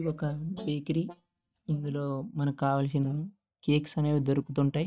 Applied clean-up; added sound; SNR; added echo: neural mask model DeepFilterNet 3.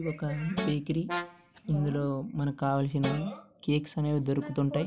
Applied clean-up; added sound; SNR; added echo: none; Brass instrument + Guitar; 9 dB; none.